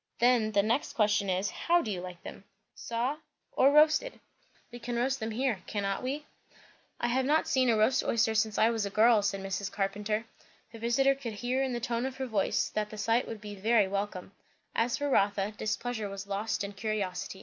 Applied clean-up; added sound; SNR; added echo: none; none; none; none.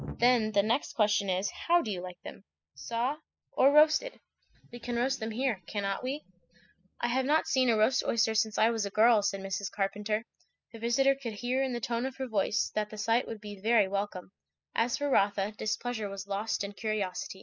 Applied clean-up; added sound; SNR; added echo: classical method spectral subtraction.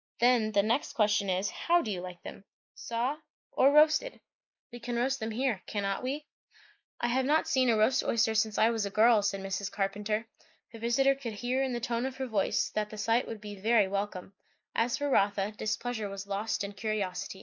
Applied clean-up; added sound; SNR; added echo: neural mask model Resemble Enhance denoiser.